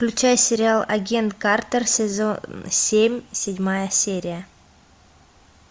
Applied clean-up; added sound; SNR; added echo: none; none; none; none.